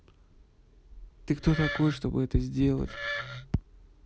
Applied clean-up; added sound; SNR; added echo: none; Wood; 7 dB; none.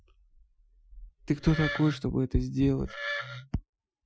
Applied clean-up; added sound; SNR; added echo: classical method Wiener filter.